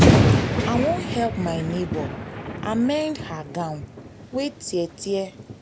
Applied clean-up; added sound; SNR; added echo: none; Thunder; -3 dB; none.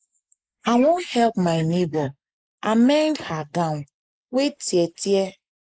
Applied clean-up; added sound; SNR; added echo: neural mask model Resemble Enhance denoiser.